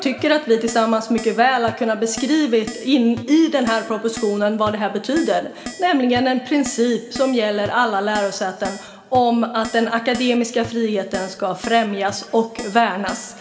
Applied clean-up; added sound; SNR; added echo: none; Keyboard (musical); 17 dB; reverberation time 1.7 s.